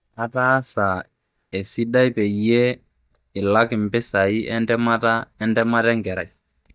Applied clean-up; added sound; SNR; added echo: neural mask model DeepFilterNet 3.